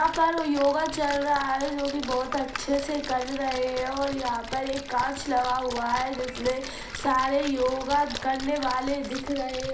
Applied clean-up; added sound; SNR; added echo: none; Splash, splatter; 11 dB; reverberation time 0.5 s.